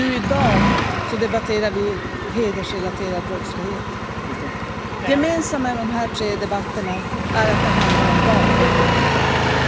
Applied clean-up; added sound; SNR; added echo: none; Engine; -4 dB; none.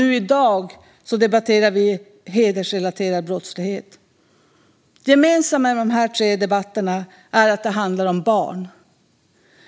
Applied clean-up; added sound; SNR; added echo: none; none; none; none.